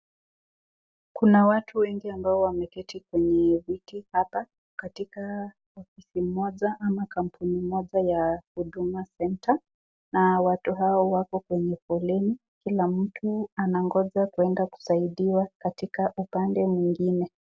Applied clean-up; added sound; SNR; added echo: none; none; none; none.